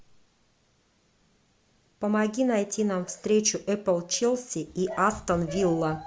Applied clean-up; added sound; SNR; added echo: none; none; none; none.